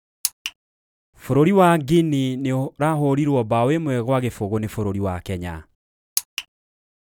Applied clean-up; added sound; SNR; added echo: none; none; none; none.